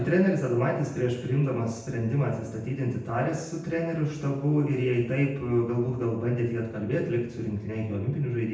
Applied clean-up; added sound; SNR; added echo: none; none; none; reverberation time 0.8 s.